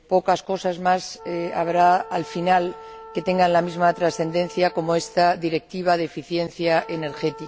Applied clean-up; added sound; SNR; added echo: none; Wind instrument, woodwind instrument; 19 dB; none.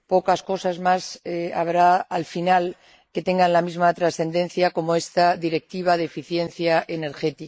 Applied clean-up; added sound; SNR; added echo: neural mask model Resemble Enhance denoiser.